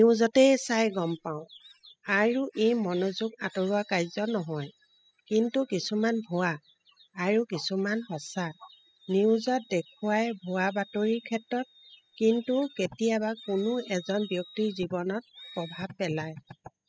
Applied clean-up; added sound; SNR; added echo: classical method spectral subtraction.